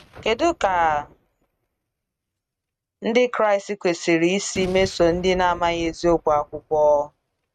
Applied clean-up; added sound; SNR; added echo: neural mask model RNNoise.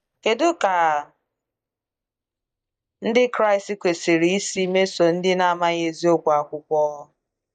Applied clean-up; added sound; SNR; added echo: neural mask model DeepFilterNet 3.